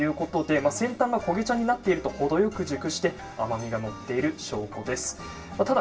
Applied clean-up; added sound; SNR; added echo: none; none; none; reverberation time 0.2 s.